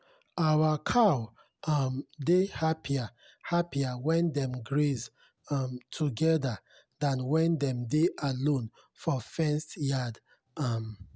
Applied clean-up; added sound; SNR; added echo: none; none; none; none.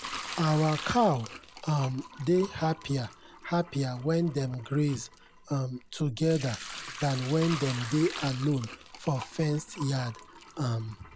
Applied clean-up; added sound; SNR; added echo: none; Sink (filling or washing) / Liquid; 13 dB; none.